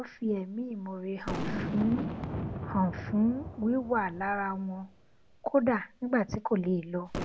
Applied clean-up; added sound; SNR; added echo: none; Boom; 8 dB; none.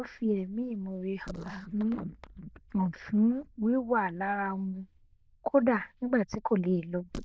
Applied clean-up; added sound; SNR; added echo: neural diffusion model UNIVERSE++.